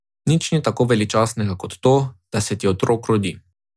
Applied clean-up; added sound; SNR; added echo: none; none; none; none.